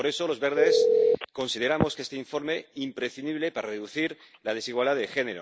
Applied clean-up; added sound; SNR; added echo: none; Telephone; 0 dB; none.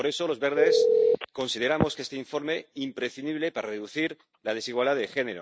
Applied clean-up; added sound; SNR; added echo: neural mask model RNNoise.